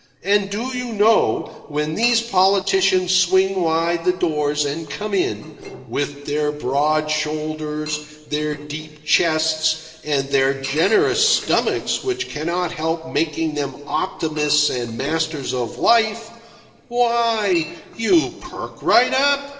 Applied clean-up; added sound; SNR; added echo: neural separator model SepFormer DNS4.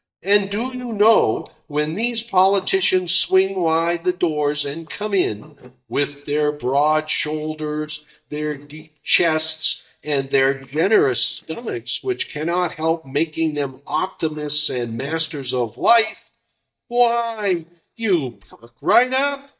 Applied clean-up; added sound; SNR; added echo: neural mask model DeepFilterNet 3.